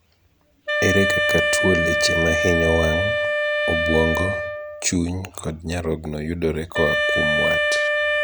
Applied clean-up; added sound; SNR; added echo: none; Wind instrument, woodwind instrument; -2 dB; none.